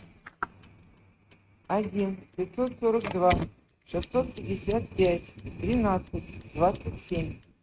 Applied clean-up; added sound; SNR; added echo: neural mask model RNNoise.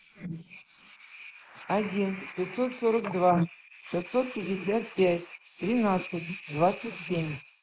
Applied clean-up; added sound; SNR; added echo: neural mask model Resemble Enhance denoiser.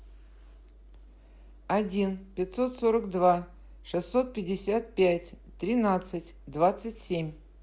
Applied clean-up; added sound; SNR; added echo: none; none; none; none.